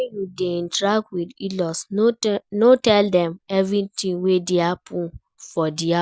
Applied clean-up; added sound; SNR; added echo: none; none; none; none.